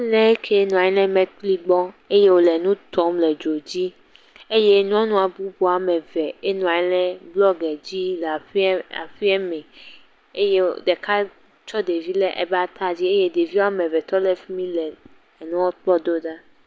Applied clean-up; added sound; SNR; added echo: none; none; none; none.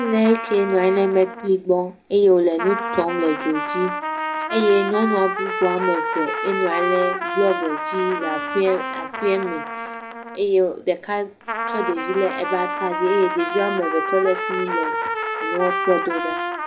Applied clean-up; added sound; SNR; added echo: none; Trumpet; 5 dB; reverberation time 0.4 s.